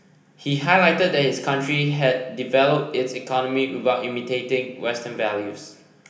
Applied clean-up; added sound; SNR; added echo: none; none; none; reverberation time 0.8 s.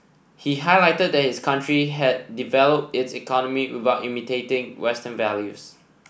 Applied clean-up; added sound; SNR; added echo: none; none; none; none.